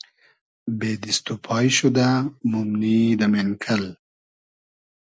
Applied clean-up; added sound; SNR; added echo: none; none; none; none.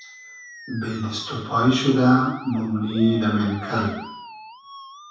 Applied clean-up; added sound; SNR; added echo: none; Musical instrument; 17 dB; reverberation time 0.7 s.